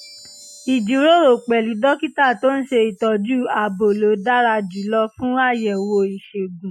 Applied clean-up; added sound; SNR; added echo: classical method Wiener filter.